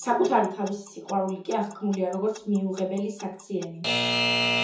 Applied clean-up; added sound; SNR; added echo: none; Alarm / Clock; 4 dB; reverberation time 0.6 s.